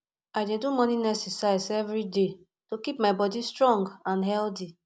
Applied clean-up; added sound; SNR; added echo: none; none; none; none.